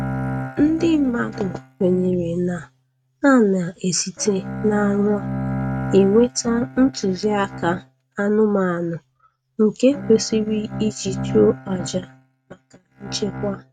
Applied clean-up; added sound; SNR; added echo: neural mask model RNNoise.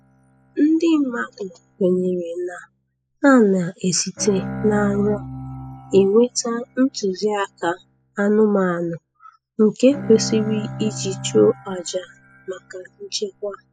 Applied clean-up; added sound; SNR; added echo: classical method spectral subtraction.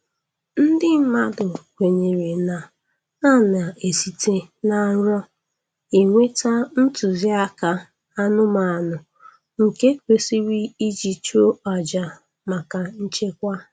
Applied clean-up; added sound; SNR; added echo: none; none; none; none.